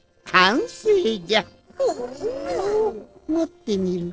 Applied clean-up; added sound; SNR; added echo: neural separator model SepFormer DNS4.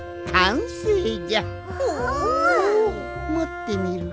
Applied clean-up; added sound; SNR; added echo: none; Bowed string instrument; 11 dB; none.